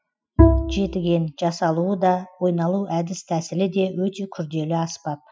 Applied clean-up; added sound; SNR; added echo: classical method Wiener filter.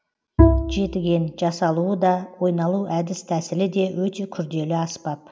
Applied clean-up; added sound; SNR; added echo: none; Bowed string instrument; -2 dB; none.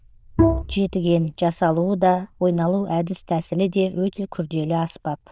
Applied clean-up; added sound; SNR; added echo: neural diffusion model UNIVERSE++.